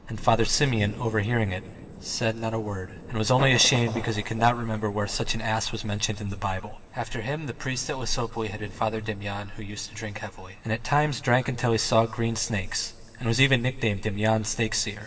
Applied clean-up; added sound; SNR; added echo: none; Thunder; 18 dB; reverberation time 2.4 s.